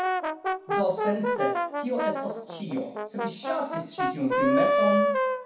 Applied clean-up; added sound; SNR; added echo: none; Brass instrument; -3 dB; reverberation time 0.6 s.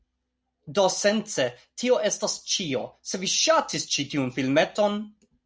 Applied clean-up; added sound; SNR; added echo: none; none; none; none.